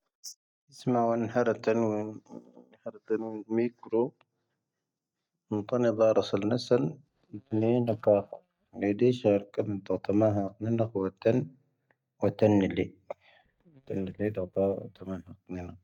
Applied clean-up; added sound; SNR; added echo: neural mask model DeepFilterNet 3.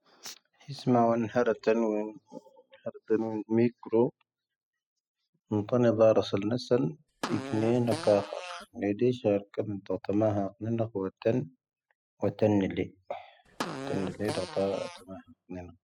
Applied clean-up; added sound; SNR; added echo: classical method spectral subtraction.